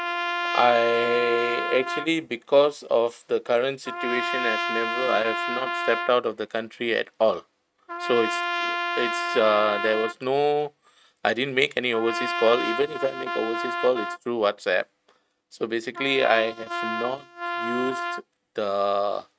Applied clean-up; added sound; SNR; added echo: neural mask model RNNoise.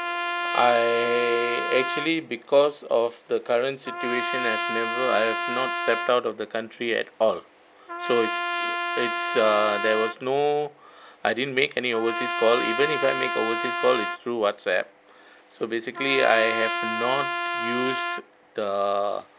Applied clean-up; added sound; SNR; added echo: none; Trumpet; 5 dB; none.